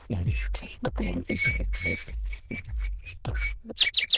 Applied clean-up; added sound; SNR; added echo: neural diffusion model UNIVERSE++.